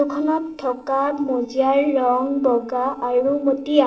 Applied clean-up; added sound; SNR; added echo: neural separator model SepFormer DNS4.